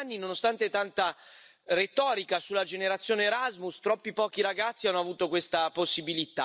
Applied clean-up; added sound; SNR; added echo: none; none; none; none.